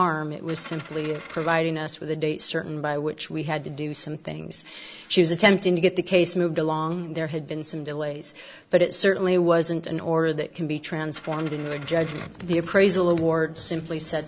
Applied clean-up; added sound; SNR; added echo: none; Coin (dropping); 16 dB; none.